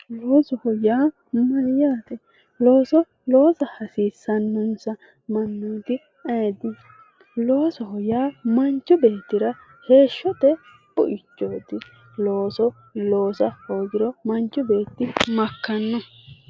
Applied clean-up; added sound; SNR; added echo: none; none; none; none.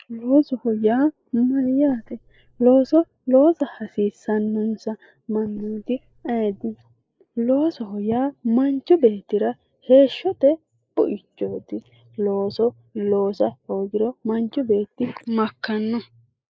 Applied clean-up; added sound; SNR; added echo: neural mask model Resemble Enhance denoiser.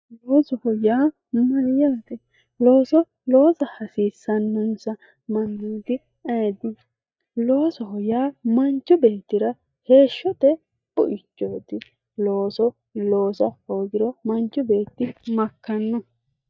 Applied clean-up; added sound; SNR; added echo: neural mask model DeepFilterNet 3.